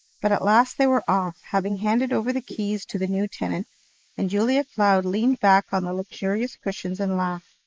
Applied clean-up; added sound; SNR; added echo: neural mask model Resemble Enhance denoiser.